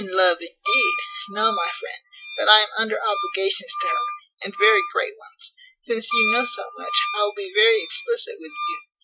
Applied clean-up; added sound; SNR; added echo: classical method Wiener filter.